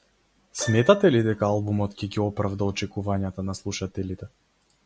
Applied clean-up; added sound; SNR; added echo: none; Keyboard (musical); 19 dB; none.